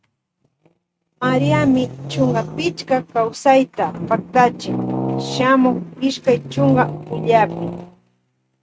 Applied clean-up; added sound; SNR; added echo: neural mask model RNNoise.